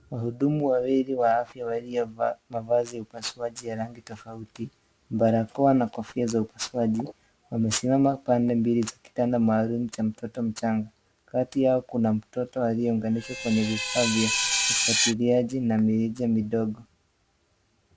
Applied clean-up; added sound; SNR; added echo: none; Screech; 2 dB; none.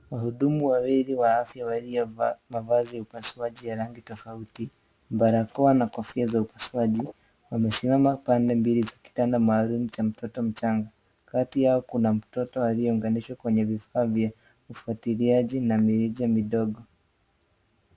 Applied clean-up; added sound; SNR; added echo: none; none; none; none.